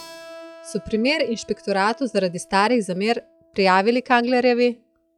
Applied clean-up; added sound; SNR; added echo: classical method log-MMSE.